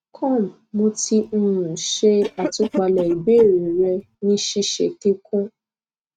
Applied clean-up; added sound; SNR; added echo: neural mask model RNNoise.